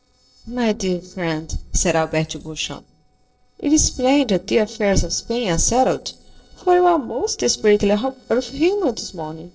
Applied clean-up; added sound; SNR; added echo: neural separator model SepFormer DNS4.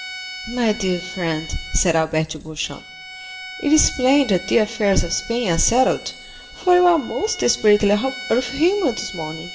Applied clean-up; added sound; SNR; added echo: none; Bowed string instrument; 15 dB; reverberation time 1.1 s.